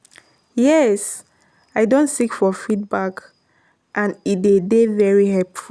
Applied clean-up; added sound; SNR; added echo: none; none; none; none.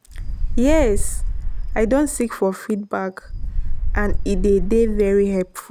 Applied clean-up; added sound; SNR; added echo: none; Wind; 0 dB; none.